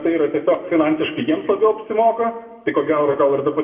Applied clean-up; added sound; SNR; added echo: none; none; none; reverberation time 1.2 s.